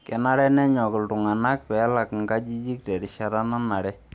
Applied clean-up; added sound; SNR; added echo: none; none; none; none.